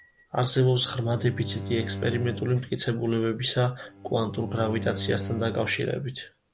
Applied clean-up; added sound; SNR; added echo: none; Bowed string instrument; 11 dB; none.